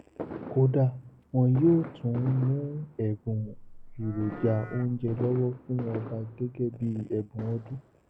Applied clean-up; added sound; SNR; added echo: none; Livestock, farm animals, working animals + Fireworks; 14 dB; none.